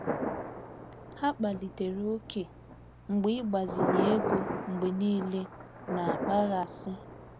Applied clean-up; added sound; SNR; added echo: none; Thunder; 3 dB; none.